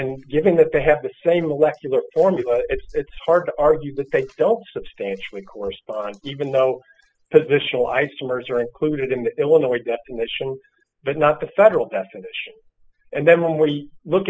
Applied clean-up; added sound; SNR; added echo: classical method spectral subtraction.